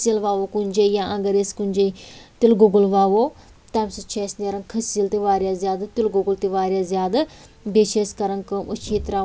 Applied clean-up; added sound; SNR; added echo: none; none; none; none.